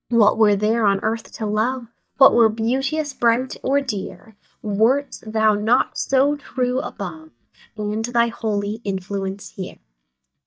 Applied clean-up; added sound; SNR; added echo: neural mask model DeepFilterNet 3.